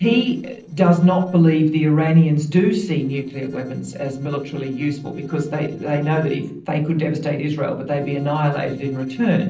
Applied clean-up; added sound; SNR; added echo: neural separator model SepFormer DNS4.